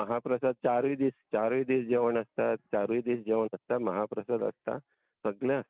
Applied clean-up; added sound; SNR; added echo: none; none; none; none.